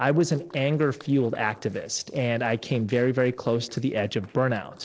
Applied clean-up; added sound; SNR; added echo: neural separator model SepFormer DNS4.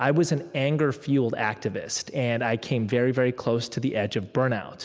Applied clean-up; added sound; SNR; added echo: none; none; none; none.